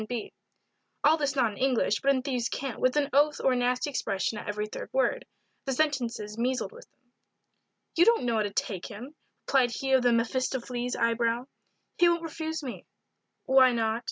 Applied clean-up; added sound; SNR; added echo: none; none; none; none.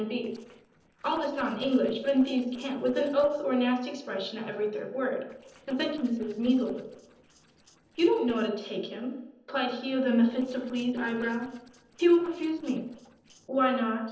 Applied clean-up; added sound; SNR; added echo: neural separator model SepFormer DNS4.